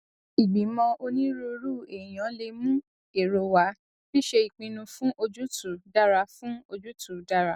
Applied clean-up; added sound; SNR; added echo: none; none; none; none.